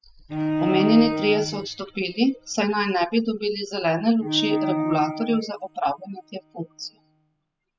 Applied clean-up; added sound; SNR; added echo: classical method spectral subtraction.